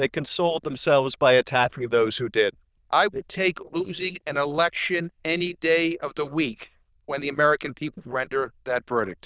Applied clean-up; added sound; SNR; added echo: neural diffusion model UNIVERSE++.